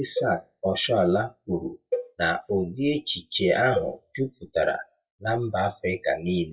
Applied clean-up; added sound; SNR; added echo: classical method WPE with log-MMSE.